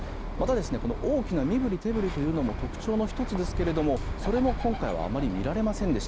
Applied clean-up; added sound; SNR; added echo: none; Bird; 5 dB; none.